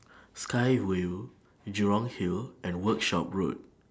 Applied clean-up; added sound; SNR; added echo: none; none; none; none.